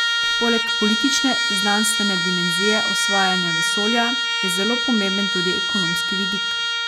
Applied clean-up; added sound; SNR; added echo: none; Trumpet; -3 dB; none.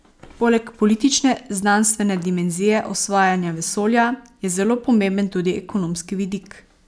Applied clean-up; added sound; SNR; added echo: none; none; none; none.